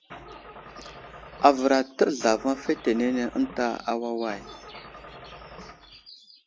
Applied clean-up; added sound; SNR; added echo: none; Engine starting / Car; 17 dB; none.